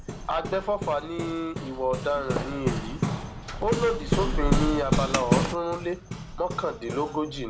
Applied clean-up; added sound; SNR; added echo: none; Hammer; 0 dB; none.